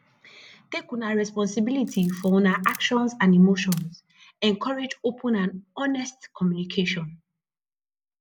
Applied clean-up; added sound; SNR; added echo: none; Camera; 19 dB; none.